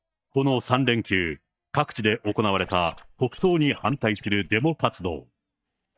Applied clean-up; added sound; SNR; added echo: neural mask model DeepFilterNet 3.